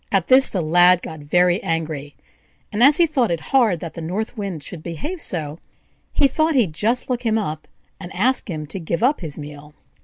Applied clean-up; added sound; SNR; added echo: none; none; none; none.